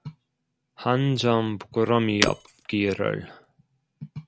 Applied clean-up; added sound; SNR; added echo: none; Shatter; 5 dB; none.